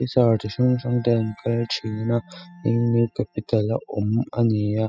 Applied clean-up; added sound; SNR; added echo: classical method spectral subtraction.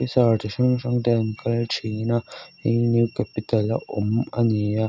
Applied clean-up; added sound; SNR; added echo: none; none; none; none.